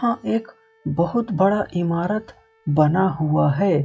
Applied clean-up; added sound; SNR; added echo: classical method log-MMSE.